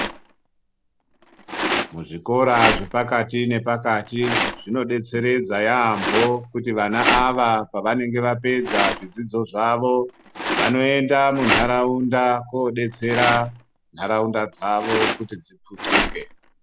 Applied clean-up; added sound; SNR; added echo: none; Rattle; 5 dB; none.